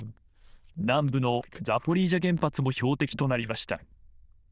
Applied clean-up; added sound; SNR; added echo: neural diffusion model UNIVERSE++.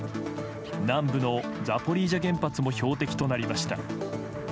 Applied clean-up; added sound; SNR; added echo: none; Scratching (performance technique); 18 dB; none.